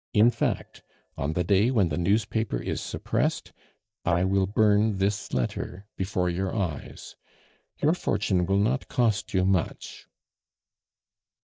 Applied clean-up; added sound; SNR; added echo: neural mask model DeepFilterNet 3.